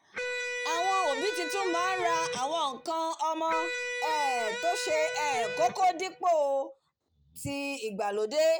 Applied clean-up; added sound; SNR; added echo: none; Electric guitar; 5 dB; none.